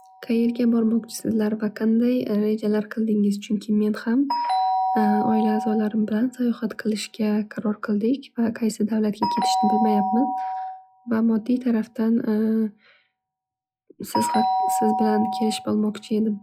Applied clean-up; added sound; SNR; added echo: classical method log-MMSE.